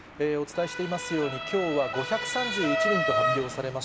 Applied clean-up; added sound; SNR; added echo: none; Motor vehicle (road) / Siren; 1 dB; none.